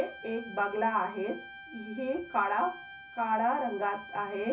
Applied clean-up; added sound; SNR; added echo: none; Bowed string instrument; 14 dB; reverberation time 0.4 s.